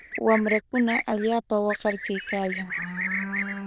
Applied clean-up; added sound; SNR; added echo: neural diffusion model UNIVERSE++.